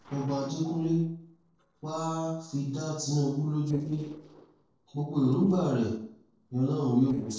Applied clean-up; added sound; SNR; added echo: neural separator model SepFormer DNS4.